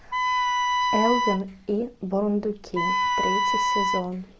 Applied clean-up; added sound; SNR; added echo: none; Wind instrument, woodwind instrument; -4 dB; none.